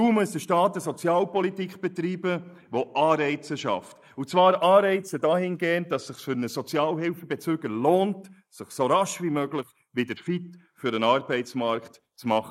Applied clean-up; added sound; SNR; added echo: neural mask model Resemble Enhance denoiser.